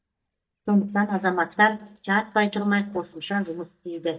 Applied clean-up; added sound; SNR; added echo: neural mask model DeepFilterNet 3.